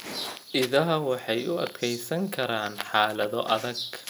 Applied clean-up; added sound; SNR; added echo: none; none; none; none.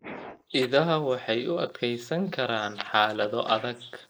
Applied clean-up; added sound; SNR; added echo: neural mask model Resemble Enhance denoiser.